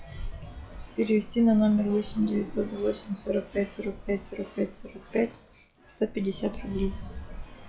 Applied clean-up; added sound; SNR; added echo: classical method log-MMSE.